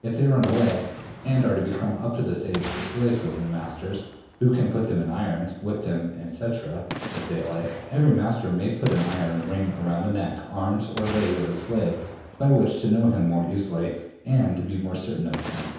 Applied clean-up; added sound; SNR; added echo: none; Boom; 14 dB; reverberation time 0.9 s.